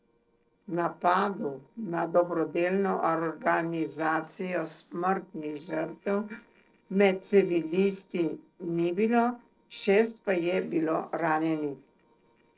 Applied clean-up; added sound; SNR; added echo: neural separator model SepFormer DNS4.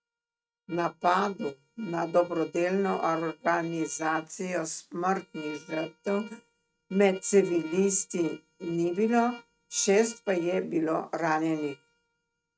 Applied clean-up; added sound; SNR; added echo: neural mask model RNNoise.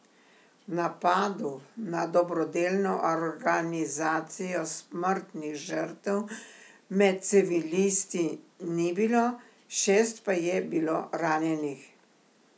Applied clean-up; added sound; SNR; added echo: none; none; none; none.